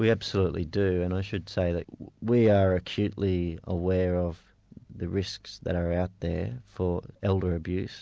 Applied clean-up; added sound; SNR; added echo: none; none; none; none.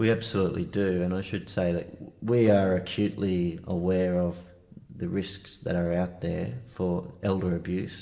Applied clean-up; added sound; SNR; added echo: none; none; none; reverberation time 0.9 s.